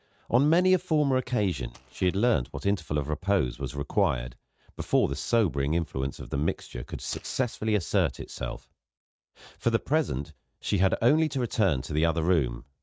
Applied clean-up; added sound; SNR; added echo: neural mask model RNNoise.